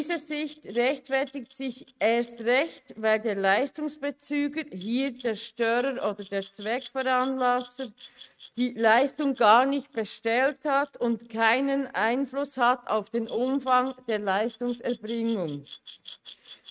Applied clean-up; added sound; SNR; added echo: neural mask model RNNoise.